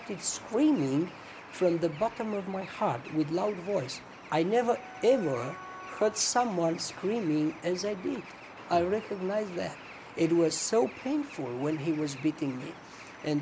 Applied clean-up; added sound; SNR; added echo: none; Wind instrument, woodwind instrument + Bird; 16 dB; none.